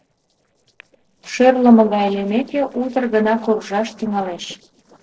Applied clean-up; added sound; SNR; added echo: neural separator model SepFormer DNS4.